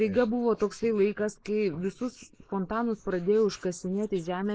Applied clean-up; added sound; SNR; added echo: neural mask model Resemble Enhance denoiser.